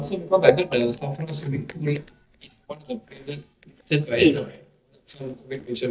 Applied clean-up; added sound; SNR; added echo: neural mask model DeepFilterNet 3.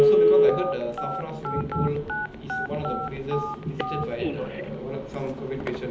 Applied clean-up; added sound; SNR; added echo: none; Telephone; -4 dB; reverberation time 1.2 s.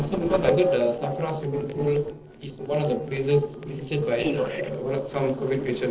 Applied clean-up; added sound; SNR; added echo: neural separator model SepFormer DNS4.